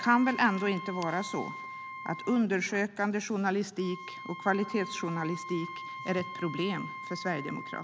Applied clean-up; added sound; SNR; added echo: none; Wind instrument, woodwind instrument; 11 dB; none.